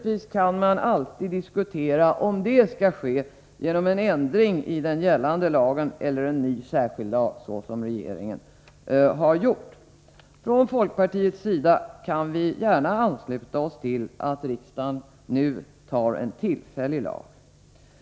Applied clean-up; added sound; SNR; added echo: none; none; none; none.